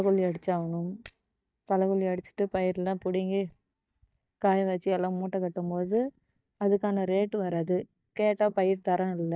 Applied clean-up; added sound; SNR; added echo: neural mask model DeepFilterNet 3.